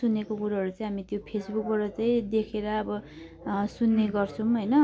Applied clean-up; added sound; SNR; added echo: none; none; none; none.